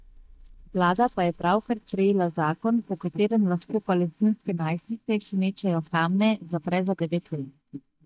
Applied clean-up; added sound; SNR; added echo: neural mask model DeepFilterNet 3.